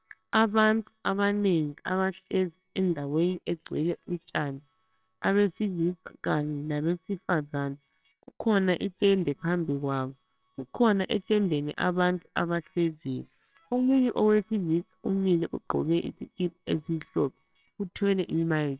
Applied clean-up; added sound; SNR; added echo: neural separator model SepFormer WHAMR!.